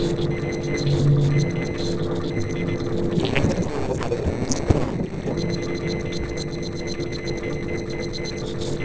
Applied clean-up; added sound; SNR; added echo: neural separator model SepFormer DNS4.